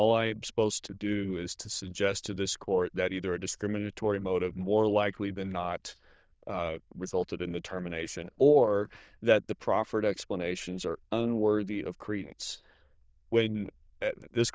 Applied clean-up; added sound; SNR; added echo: neural diffusion model UNIVERSE++.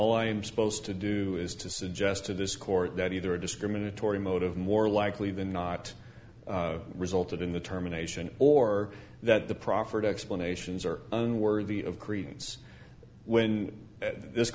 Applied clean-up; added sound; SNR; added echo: none; none; none; none.